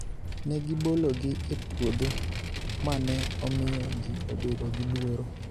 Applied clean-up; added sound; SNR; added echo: none; Vehicle; 2 dB; none.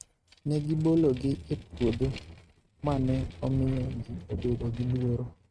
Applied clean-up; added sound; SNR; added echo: neural mask model RNNoise.